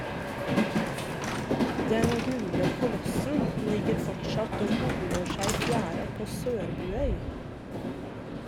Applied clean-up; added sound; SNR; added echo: none; Train; -4 dB; none.